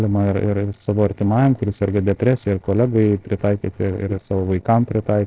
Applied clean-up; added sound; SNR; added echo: neural separator model SepFormer DNS4.